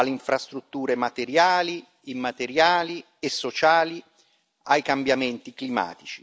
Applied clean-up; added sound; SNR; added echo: none; none; none; none.